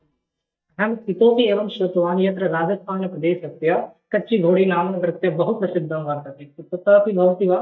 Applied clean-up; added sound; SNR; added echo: neural mask model DeepFilterNet 3.